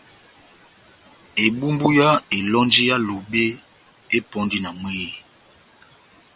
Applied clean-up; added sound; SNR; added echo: none; none; none; none.